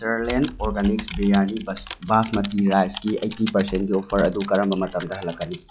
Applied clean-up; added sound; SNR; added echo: classical method log-MMSE.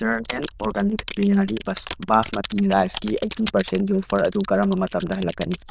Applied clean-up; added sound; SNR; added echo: neural diffusion model UNIVERSE++.